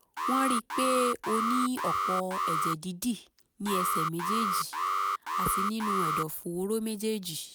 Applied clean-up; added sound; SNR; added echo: none; Alarm; -2 dB; none.